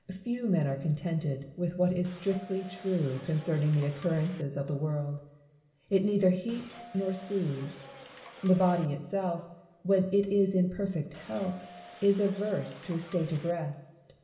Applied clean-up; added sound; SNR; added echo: none; Subway, metro, underground / Doorbell; 19 dB; reverberation time 1.1 s.